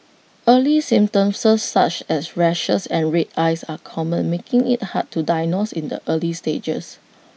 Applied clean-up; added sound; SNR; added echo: none; none; none; none.